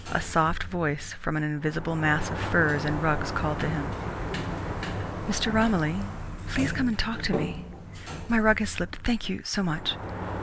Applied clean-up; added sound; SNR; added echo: none; Sliding door; 6 dB; none.